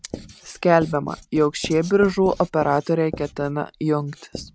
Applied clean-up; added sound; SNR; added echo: none; Writing; 17 dB; none.